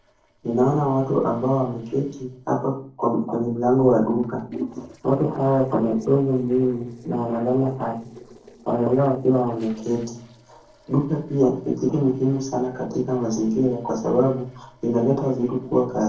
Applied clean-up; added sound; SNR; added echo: neural separator model SepFormer DNS4.